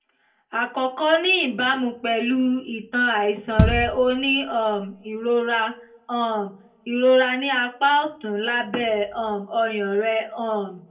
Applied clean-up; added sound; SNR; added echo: none; Bass drum; 1 dB; reverberation time 0.2 s.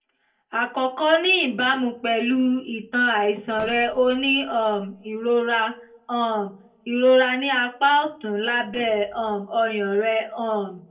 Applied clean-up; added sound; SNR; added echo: neural separator model SepFormer DNS4.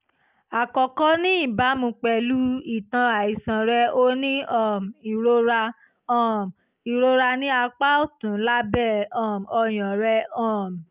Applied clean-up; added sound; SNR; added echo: none; none; none; none.